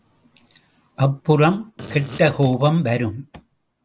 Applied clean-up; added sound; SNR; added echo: none; Fart; 16 dB; none.